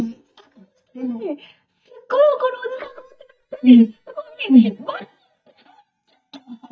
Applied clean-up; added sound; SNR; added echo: neural mask model DeepFilterNet 3.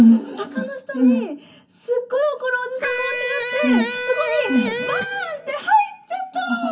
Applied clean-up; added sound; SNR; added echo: none; Electric guitar; 6 dB; reverberation time 0.4 s.